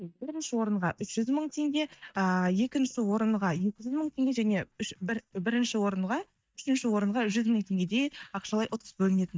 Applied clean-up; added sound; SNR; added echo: neural mask model DeepFilterNet 3.